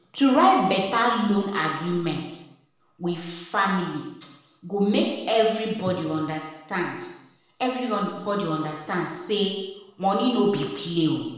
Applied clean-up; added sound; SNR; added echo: none; none; none; reverberation time 0.9 s.